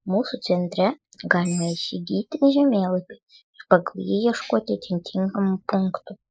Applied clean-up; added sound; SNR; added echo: neural mask model Resemble Enhance denoiser.